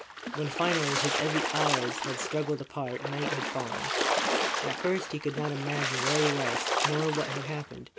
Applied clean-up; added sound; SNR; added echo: none; Splash, splatter; -1 dB; none.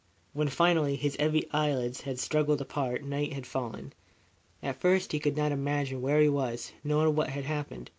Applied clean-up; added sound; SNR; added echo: none; none; none; none.